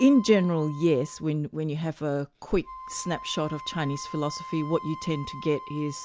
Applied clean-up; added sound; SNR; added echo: none; Wind instrument, woodwind instrument; 15 dB; none.